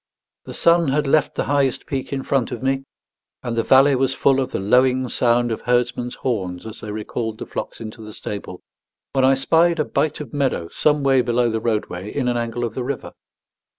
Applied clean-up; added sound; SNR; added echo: none; none; none; none.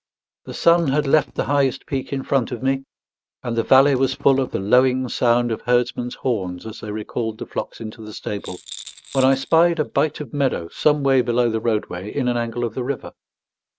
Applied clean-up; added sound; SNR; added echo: neural mask model RNNoise.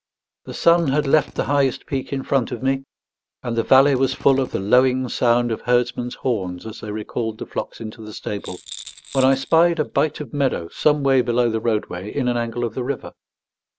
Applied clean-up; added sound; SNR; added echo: none; Drill + Rattle; 19 dB; none.